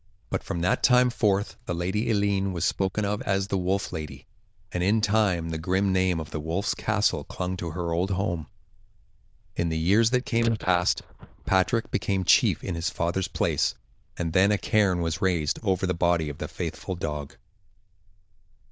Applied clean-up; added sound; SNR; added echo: neural diffusion model UNIVERSE++.